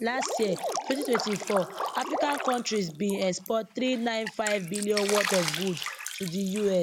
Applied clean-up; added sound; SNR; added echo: none; Drip; 5 dB; none.